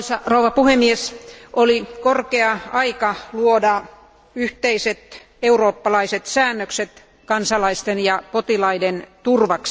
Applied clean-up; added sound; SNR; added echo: none; none; none; none.